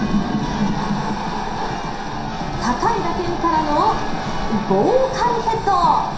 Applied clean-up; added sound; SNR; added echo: none; Church bell; 8 dB; reverberation time 0.7 s.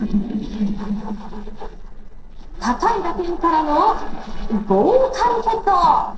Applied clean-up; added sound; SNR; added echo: neural separator model SepFormer DNS4.